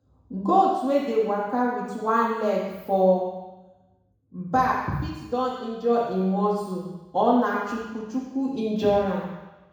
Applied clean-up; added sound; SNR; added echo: none; none; none; reverberation time 1.1 s.